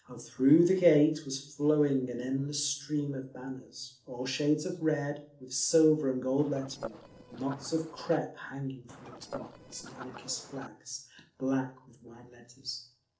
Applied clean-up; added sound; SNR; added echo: neural separator model SepFormer DNS4.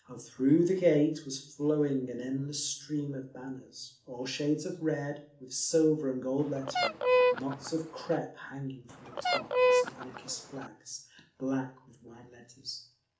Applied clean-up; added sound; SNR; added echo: none; Fowl; -3 dB; reverberation time 0.4 s.